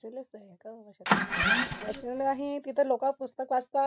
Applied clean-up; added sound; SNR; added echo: none; Engine starting; -3 dB; none.